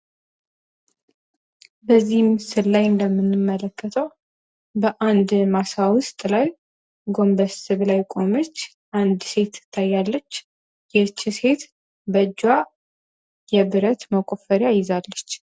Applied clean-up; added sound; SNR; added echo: none; none; none; none.